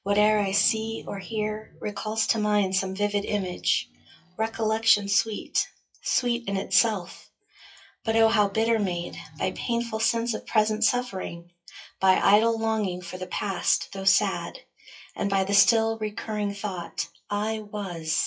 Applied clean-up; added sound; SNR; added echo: classical method WPE with log-MMSE.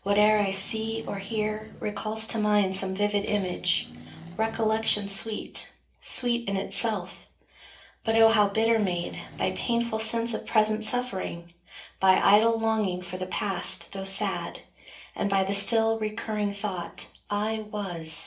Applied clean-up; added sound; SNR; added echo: none; Accelerating, revving, vroom; 18 dB; reverberation time 0.3 s.